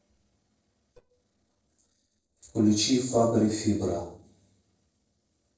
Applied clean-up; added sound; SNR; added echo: neural separator model SepFormer DNS4.